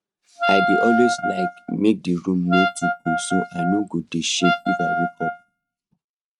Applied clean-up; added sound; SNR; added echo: neural mask model RNNoise.